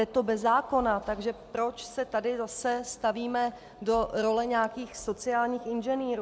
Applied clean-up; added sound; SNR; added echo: none; none; none; none.